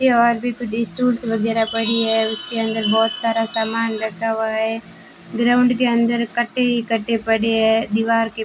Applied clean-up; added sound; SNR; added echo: none; Chime; 10 dB; none.